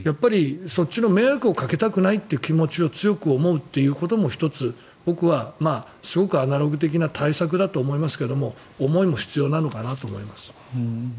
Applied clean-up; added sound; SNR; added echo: neural mask model Resemble Enhance denoiser.